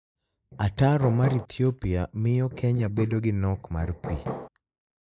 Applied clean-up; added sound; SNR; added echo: neural mask model Resemble Enhance denoiser.